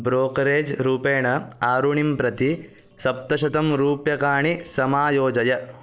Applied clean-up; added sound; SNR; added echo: neural separator model SepFormer DNS4.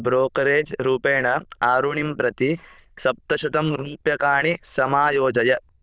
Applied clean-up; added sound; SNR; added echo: neural diffusion model UNIVERSE++.